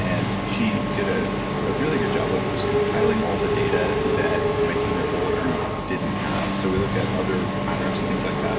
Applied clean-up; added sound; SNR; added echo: none; Engine / Mechanisms; -5 dB; reverberation time 0.4 s.